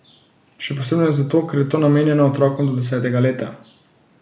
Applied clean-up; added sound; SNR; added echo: none; none; none; none.